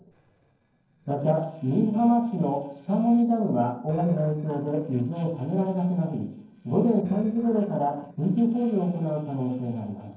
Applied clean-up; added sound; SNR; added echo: neural separator model SepFormer DNS4.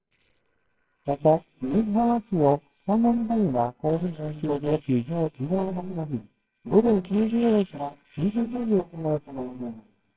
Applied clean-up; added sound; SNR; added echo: neural separator model SepFormer WHAMR!.